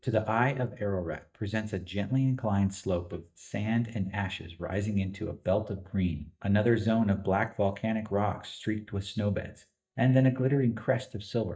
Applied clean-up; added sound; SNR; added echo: neural mask model DeepFilterNet 3.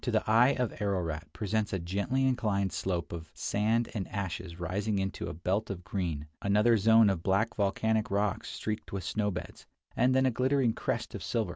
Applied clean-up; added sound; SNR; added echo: none; none; none; none.